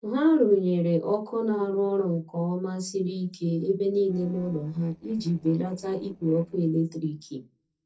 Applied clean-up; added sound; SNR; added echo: neural separator model SepFormer DNS4.